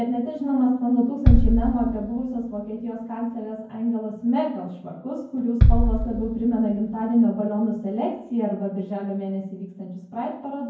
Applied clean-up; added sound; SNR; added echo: none; Bass drum; 0 dB; reverberation time 0.9 s.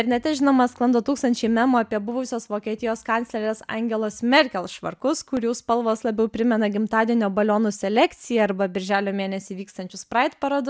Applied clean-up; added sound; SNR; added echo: none; none; none; none.